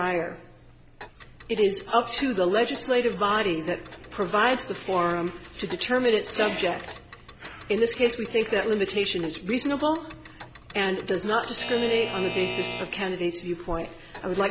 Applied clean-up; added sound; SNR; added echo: none; Alarm / Clock; 15 dB; none.